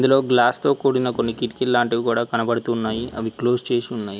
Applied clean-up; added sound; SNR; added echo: none; none; none; none.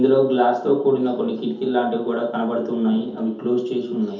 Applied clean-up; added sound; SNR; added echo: none; none; none; reverberation time 0.6 s.